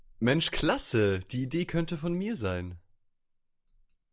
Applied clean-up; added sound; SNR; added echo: none; none; none; none.